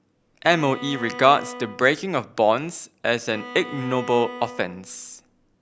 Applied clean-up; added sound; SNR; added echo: none; Bowed string instrument; 15 dB; none.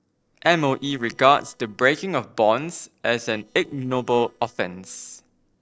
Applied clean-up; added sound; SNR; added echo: neural separator model SepFormer DNS4.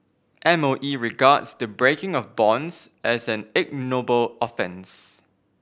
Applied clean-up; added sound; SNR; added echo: none; none; none; none.